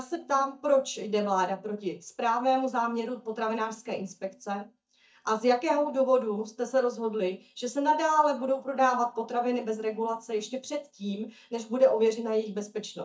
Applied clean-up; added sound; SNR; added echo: neural mask model DeepFilterNet 3.